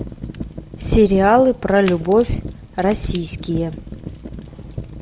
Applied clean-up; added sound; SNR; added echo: none; Fire; 13 dB; none.